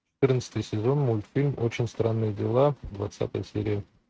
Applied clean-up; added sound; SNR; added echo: neural mask model RNNoise.